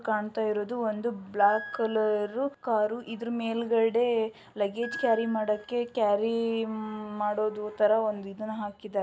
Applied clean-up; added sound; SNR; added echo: none; Piano; 16 dB; none.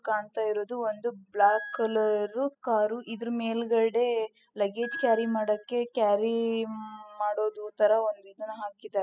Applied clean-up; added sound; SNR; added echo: classical method spectral subtraction.